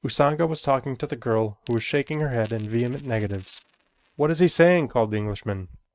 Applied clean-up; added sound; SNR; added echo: neural mask model RNNoise.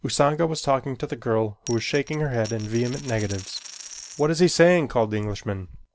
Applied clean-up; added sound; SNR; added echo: none; Coin (dropping); 17 dB; none.